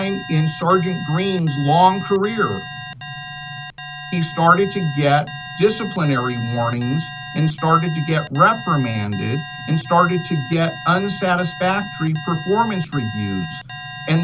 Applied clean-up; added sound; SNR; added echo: none; Alarm; 13 dB; none.